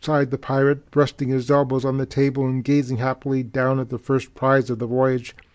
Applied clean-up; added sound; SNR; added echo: neural mask model Resemble Enhance denoiser.